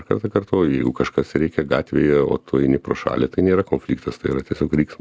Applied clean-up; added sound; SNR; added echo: none; none; none; none.